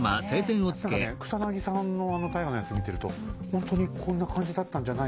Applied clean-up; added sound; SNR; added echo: none; Meow + Organ; 19 dB; none.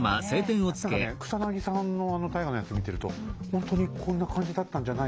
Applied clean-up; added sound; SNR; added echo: none; none; none; none.